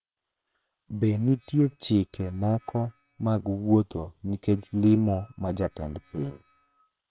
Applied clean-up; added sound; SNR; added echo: neural separator model SepFormer WHAM!.